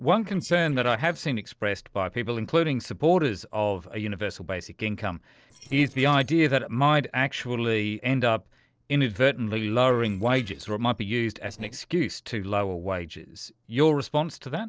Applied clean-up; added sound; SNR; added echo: neural separator model SepFormer DNS4.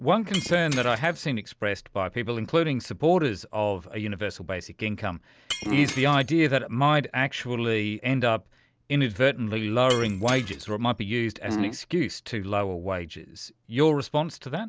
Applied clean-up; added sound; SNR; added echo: none; Shatter; 14 dB; none.